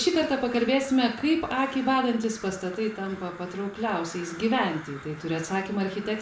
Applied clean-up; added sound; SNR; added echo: none; Crow; 18 dB; reverberation time 0.4 s.